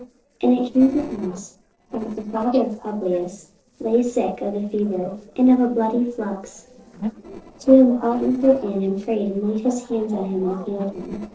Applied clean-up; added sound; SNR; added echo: neural separator model SepFormer DNS4.